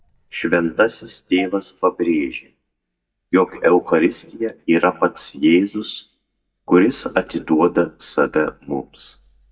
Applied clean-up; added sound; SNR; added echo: neural mask model DeepFilterNet 3.